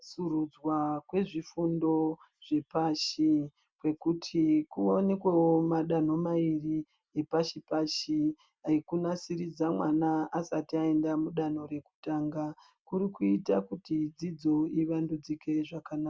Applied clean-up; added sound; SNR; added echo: none; none; none; none.